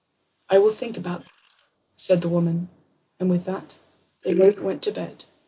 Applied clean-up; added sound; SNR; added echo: neural mask model Resemble Enhance denoiser.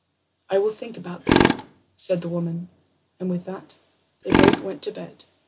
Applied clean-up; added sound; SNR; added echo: none; Tools; -3 dB; none.